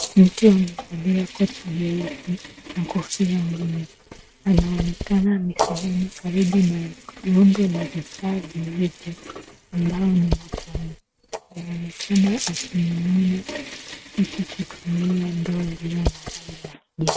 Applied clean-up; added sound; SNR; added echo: neural mask model RNNoise.